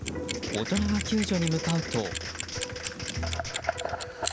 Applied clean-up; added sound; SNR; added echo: none; Clock + Applause; 7 dB; none.